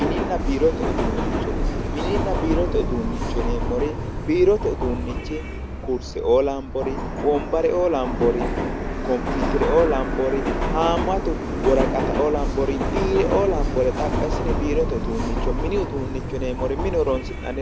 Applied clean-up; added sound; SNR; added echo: none; Subway, metro, underground; 0 dB; none.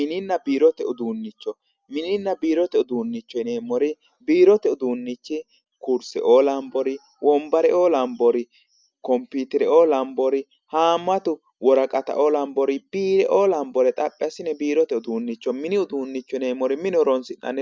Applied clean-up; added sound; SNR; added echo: none; none; none; none.